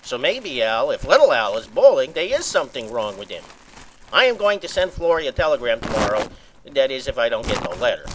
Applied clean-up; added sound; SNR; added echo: none; Crumpling, crinkling; 14 dB; none.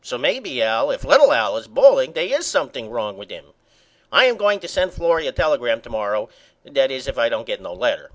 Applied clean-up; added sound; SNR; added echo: none; none; none; none.